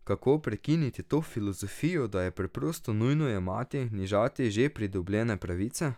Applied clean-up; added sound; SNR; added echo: none; none; none; none.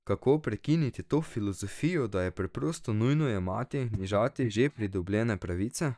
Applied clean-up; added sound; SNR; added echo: neural mask model DeepFilterNet 3.